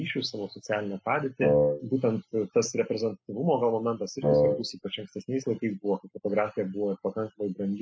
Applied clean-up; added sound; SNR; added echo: classical method spectral subtraction.